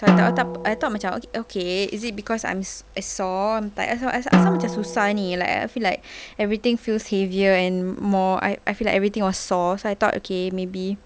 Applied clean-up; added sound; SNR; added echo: none; Drum; 0 dB; none.